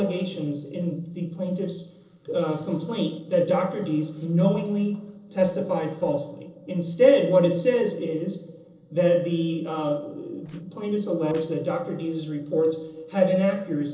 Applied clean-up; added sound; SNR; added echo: neural separator model SepFormer DNS4.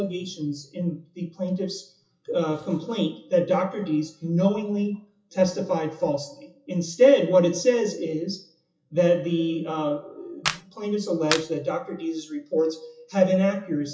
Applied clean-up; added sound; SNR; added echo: classical method WPE with log-MMSE.